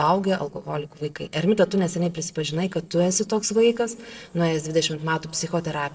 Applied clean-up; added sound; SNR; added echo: neural separator model SepFormer DNS4.